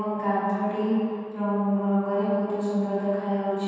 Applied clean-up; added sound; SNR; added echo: none; none; none; reverberation time 2.1 s.